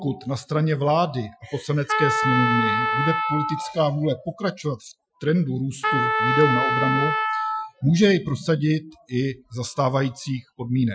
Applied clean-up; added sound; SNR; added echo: classical method Wiener filter.